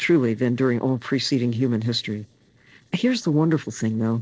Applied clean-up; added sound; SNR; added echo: neural separator model SepFormer DNS4.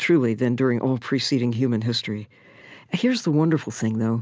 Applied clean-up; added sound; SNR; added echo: none; none; none; none.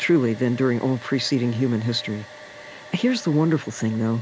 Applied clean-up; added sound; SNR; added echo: none; Domestic sounds, home sounds; 20 dB; none.